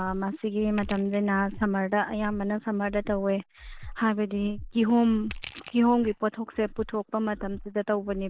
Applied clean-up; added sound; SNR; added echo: neural mask model DeepFilterNet 3.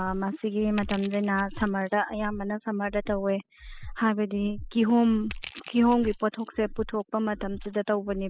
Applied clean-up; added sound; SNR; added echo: classical method spectral subtraction.